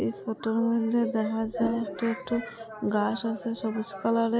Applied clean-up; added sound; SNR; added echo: none; none; none; none.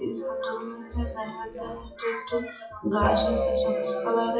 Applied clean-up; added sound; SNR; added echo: classical method WPE with log-MMSE.